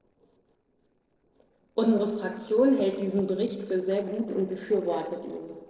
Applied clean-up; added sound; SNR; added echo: neural separator model SepFormer DNS4.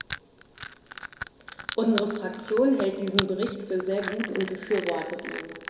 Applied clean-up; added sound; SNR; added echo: none; Crushing; 9 dB; reverberation time 1.6 s.